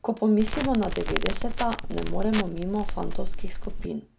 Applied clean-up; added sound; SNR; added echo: none; Crackle; -1 dB; none.